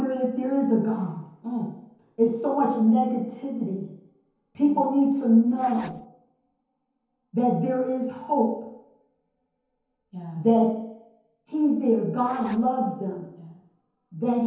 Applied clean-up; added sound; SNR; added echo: none; Zipper (clothing); 16 dB; reverberation time 0.9 s.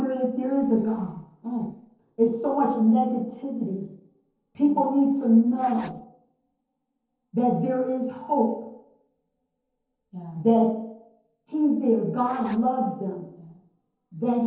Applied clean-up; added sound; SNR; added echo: neural separator model SepFormer DNS4.